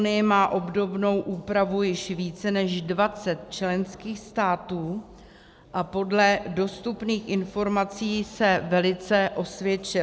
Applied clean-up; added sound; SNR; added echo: none; none; none; none.